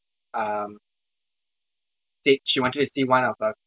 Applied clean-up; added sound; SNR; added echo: none; none; none; none.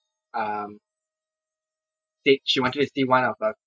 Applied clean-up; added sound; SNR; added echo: classical method Wiener filter.